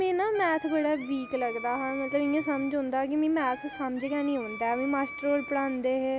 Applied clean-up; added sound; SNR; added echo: none; Wind instrument, woodwind instrument; 13 dB; none.